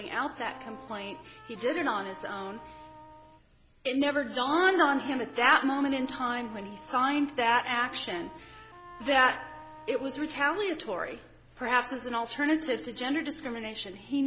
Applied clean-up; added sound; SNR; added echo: none; Wind instrument, woodwind instrument; 18 dB; none.